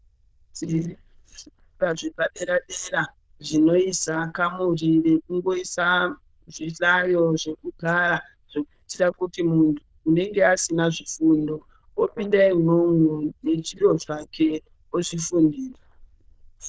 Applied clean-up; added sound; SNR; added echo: neural diffusion model UNIVERSE++.